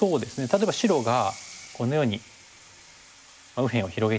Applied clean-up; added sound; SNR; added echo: none; Sink (filling or washing) / Water tap, faucet; 19 dB; none.